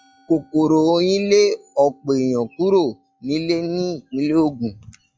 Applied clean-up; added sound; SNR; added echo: classical method log-MMSE.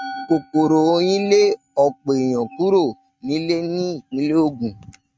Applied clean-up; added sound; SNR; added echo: neural mask model RNNoise.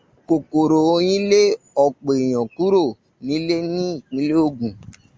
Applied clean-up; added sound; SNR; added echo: none; none; none; none.